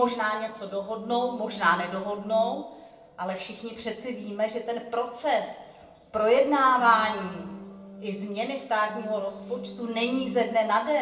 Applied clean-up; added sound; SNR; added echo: none; Organ; 14 dB; reverberation time 0.7 s.